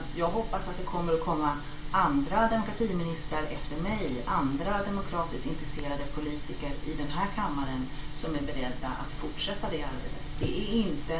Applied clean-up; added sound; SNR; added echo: none; Motor vehicle (road); 19 dB; reverberation time 0.3 s.